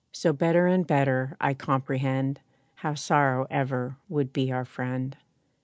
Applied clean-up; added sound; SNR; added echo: none; none; none; none.